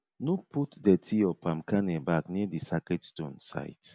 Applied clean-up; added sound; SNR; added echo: none; none; none; none.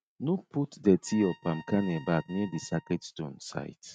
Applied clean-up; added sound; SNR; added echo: neural mask model RNNoise.